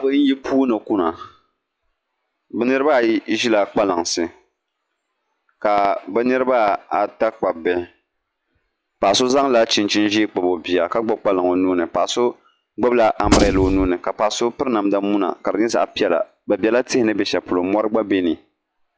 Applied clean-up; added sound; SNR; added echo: classical method log-MMSE.